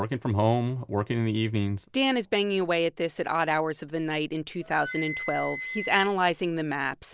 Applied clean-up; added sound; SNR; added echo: none; Wind instrument, woodwind instrument; 12 dB; none.